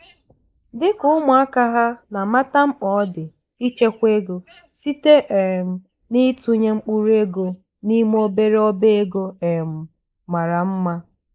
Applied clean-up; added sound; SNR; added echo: neural mask model Resemble Enhance denoiser.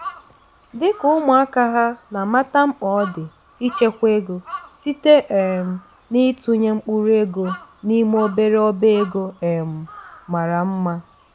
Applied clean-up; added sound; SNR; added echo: none; Crow; 19 dB; none.